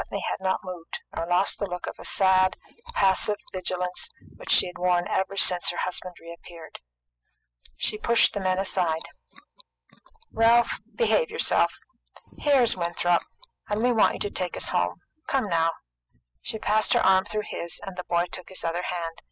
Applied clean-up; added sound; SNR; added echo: classical method spectral subtraction.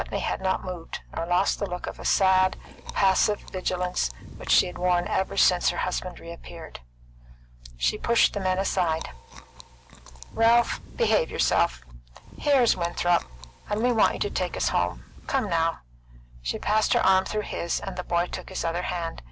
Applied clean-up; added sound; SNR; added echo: none; Chewing, mastication; 18 dB; none.